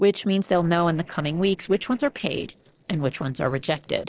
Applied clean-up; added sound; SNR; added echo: neural separator model SepFormer DNS4.